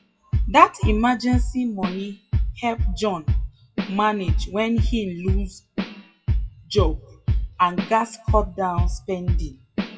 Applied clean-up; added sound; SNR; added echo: classical method WPE with log-MMSE.